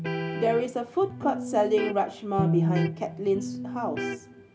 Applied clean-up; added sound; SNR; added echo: none; Electric guitar; 3 dB; none.